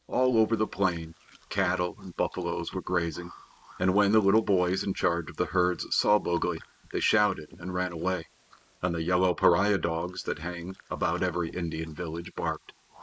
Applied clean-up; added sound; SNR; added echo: neural mask model Resemble Enhance denoiser.